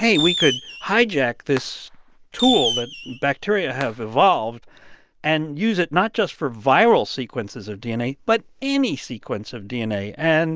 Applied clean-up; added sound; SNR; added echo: none; Fireworks; 7 dB; none.